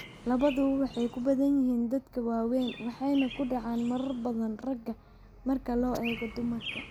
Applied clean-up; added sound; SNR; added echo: none; Chirp, tweet; 17 dB; none.